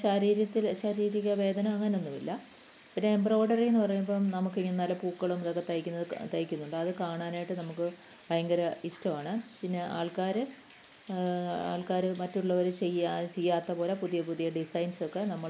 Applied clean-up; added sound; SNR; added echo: none; none; none; none.